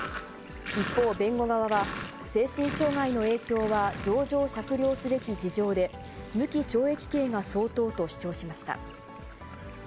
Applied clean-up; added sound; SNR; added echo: none; Sink (filling or washing); 12 dB; none.